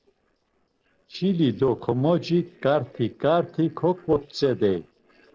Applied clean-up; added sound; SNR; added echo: neural separator model SepFormer DNS4.